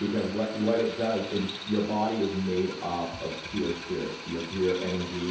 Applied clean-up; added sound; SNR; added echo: none; Drill; 11 dB; reverberation time 2.8 s.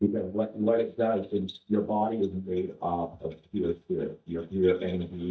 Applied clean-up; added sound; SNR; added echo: neural mask model DeepFilterNet 3.